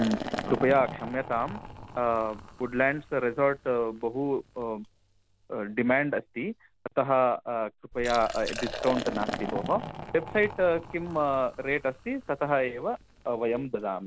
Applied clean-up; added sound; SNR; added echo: none; Liquid; 11 dB; none.